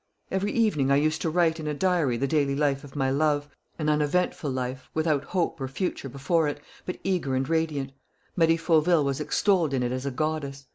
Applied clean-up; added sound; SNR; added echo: none; none; none; none.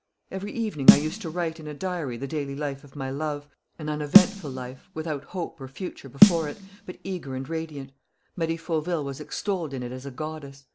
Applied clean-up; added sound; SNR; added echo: none; Snare drum; -5 dB; none.